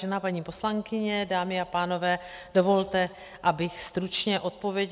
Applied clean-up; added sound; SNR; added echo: none; none; none; none.